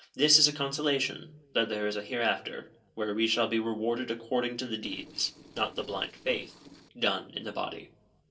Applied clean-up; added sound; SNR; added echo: neural separator model SepFormer DNS4.